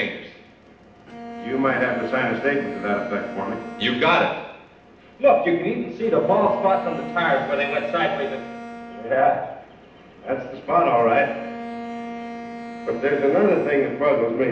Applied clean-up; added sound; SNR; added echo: none; Bowed string instrument; 13 dB; reverberation time 0.8 s.